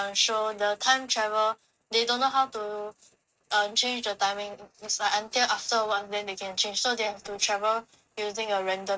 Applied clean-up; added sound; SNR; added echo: neural mask model RNNoise.